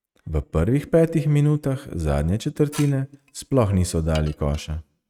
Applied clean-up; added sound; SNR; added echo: neural mask model RNNoise.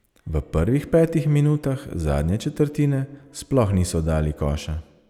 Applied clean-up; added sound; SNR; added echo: none; none; none; none.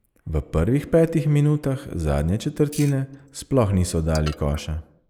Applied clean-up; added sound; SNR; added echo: neural mask model Resemble Enhance denoiser.